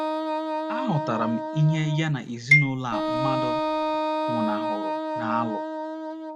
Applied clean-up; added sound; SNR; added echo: none; Wind instrument, woodwind instrument + Marimba, xylophone; -1 dB; none.